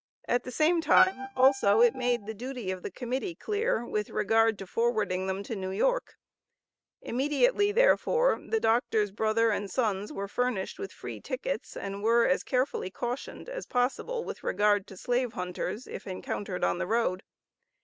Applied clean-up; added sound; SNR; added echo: neural mask model RNNoise.